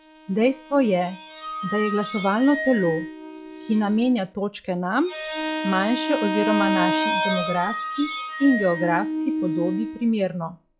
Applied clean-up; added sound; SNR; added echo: classical method log-MMSE.